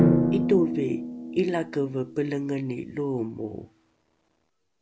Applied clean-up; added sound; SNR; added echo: none; Drum; -1 dB; none.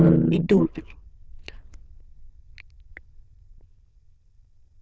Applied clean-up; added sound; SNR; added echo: neural diffusion model UNIVERSE++.